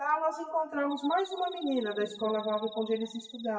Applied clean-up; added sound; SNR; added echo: classical method WPE with log-MMSE.